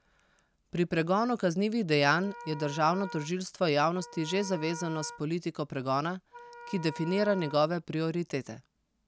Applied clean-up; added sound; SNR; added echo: none; Wind instrument, woodwind instrument; 15 dB; none.